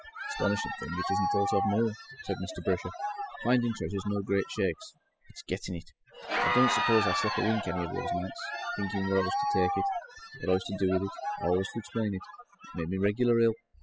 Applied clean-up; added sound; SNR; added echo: classical method spectral subtraction.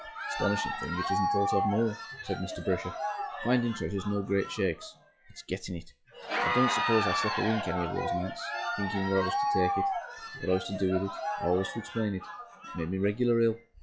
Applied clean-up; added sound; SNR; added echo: classical method log-MMSE.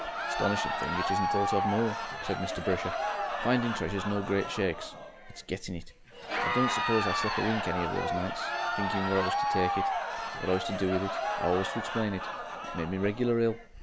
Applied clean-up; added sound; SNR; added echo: none; Crowd; 1 dB; none.